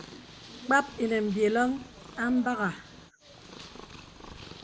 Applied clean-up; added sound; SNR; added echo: none; Purr; 17 dB; none.